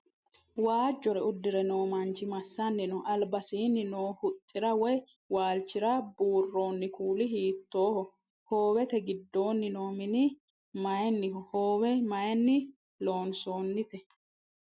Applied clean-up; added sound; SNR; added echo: none; none; none; none.